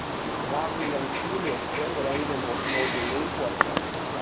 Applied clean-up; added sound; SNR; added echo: none; Wild animals; -4 dB; none.